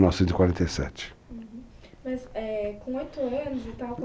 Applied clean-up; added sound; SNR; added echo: none; none; none; none.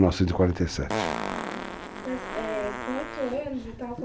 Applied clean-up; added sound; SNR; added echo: none; Fart; 7 dB; none.